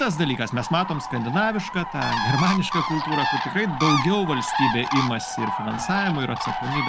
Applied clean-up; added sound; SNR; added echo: none; Bird; 3 dB; none.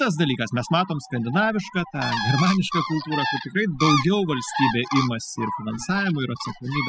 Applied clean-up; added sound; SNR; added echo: classical method spectral subtraction.